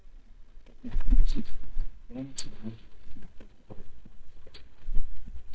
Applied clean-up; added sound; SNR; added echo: neural mask model DeepFilterNet 3.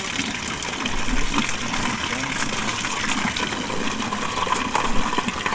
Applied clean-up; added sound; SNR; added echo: none; Livestock, farm animals, working animals; -3 dB; reverberation time 0.3 s.